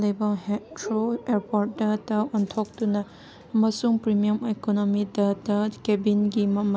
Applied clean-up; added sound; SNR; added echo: none; none; none; none.